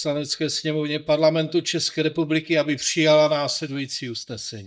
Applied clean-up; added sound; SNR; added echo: neural mask model DeepFilterNet 3.